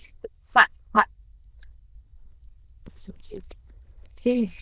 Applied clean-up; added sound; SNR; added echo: neural diffusion model UNIVERSE++.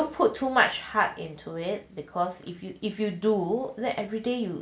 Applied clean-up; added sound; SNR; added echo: none; none; none; none.